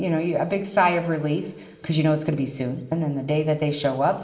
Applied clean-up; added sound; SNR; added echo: none; none; none; reverberation time 1.9 s.